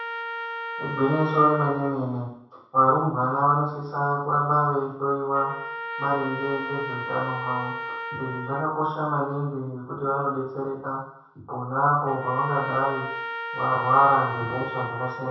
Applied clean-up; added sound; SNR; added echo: none; Trumpet; 10 dB; reverberation time 0.7 s.